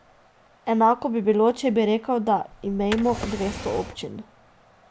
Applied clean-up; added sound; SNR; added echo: none; Drawer open or close; 11 dB; none.